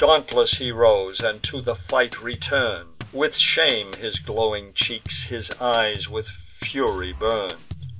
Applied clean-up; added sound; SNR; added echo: none; Drum kit; 15 dB; none.